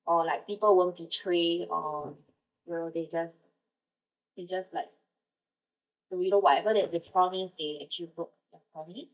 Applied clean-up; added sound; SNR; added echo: neural mask model DeepFilterNet 3.